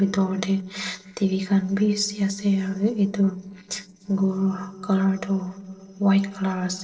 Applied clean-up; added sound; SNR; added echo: neural separator model SepFormer DNS4.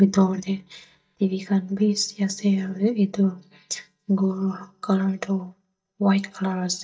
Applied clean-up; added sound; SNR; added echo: neural mask model DeepFilterNet 3.